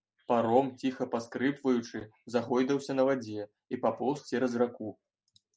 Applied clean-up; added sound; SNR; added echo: none; none; none; none.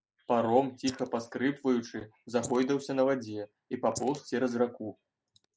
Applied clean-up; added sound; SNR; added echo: neural mask model Resemble Enhance denoiser.